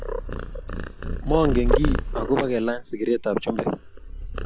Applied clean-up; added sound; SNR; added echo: none; Purr; 1 dB; none.